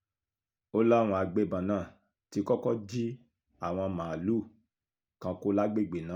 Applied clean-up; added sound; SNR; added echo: none; none; none; none.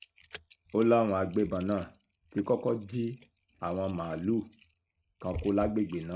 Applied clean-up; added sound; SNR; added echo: neural mask model RNNoise.